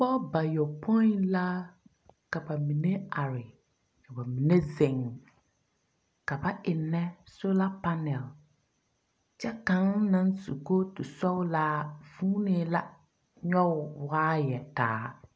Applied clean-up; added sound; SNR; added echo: none; none; none; none.